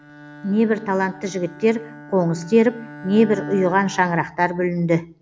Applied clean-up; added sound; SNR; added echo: none; Bowed string instrument; 17 dB; none.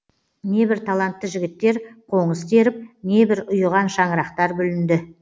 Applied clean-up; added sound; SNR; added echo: none; none; none; none.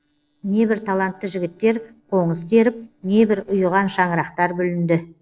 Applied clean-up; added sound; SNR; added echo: neural separator model SepFormer DNS4.